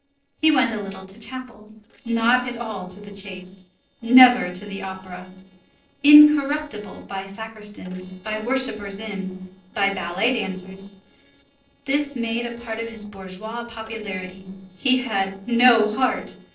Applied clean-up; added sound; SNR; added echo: neural separator model SepFormer DNS4.